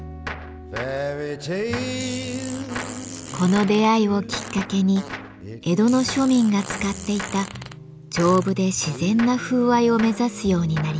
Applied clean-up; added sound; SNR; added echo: none; Gunshot, gunfire + Fart; 14 dB; none.